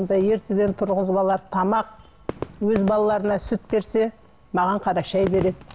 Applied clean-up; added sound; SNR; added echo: none; Fireworks; 16 dB; none.